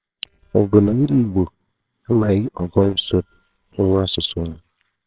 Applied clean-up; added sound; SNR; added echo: neural separator model SepFormer WHAMR!.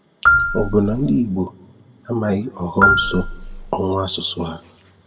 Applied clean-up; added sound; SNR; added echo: none; Marimba, xylophone; 0 dB; reverberation time 1.0 s.